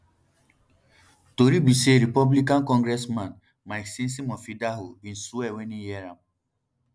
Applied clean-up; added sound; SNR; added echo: none; none; none; none.